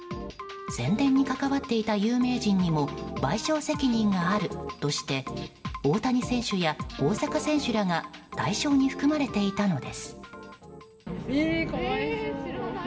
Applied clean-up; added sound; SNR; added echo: none; Wind instrument, woodwind instrument; 19 dB; reverberation time 1.2 s.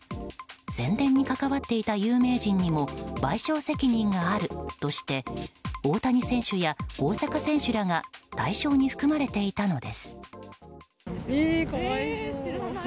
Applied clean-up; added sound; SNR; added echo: none; none; none; none.